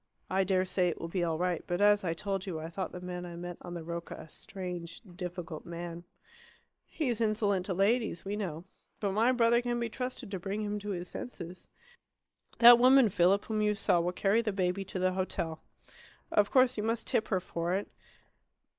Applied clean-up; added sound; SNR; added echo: neural mask model Resemble Enhance denoiser.